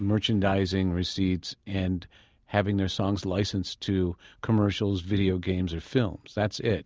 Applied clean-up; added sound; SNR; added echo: none; none; none; none.